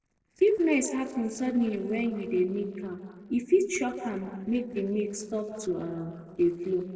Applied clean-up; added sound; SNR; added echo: neural separator model SepFormer DNS4.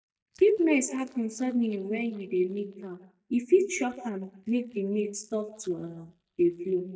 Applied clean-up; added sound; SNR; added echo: neural mask model DeepFilterNet 3.